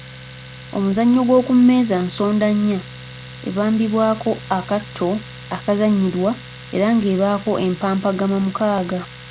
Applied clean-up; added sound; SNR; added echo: none; Domestic sounds, home sounds; 17 dB; none.